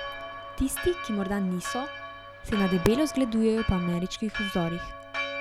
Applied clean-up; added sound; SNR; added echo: none; Church bell; 9 dB; none.